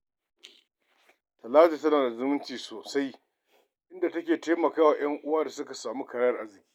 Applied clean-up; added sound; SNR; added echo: none; none; none; none.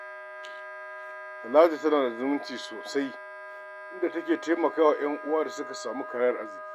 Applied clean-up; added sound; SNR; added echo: none; Wind instrument, woodwind instrument; 12 dB; none.